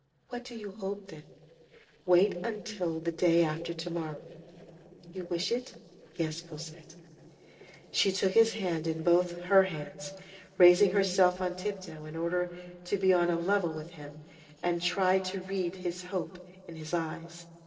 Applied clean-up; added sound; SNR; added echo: neural separator model SepFormer DNS4.